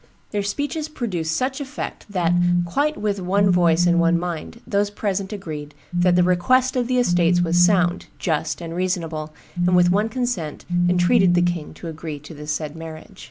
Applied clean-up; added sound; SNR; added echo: none; Telephone; -3 dB; none.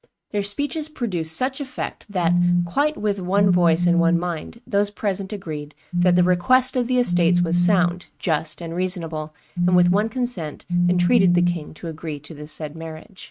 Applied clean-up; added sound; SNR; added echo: neural mask model RNNoise.